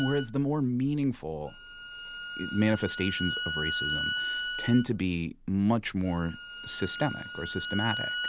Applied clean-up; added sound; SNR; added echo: none; Bowed string instrument; 5 dB; none.